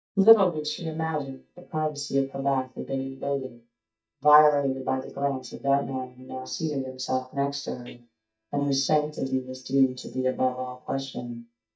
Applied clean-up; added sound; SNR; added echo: neural mask model DeepFilterNet 3.